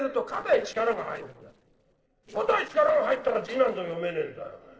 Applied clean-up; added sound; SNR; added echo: neural separator model SepFormer DNS4.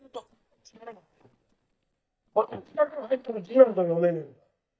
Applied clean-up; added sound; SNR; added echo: neural mask model DeepFilterNet 3.